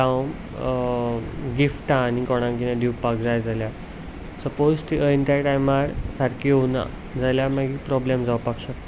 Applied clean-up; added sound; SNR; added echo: none; Bird; 18 dB; none.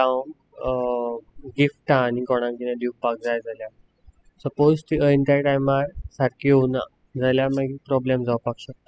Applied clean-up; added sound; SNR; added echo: classical method spectral subtraction.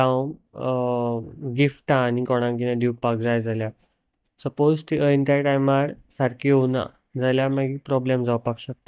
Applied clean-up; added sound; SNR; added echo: neural mask model DeepFilterNet 3.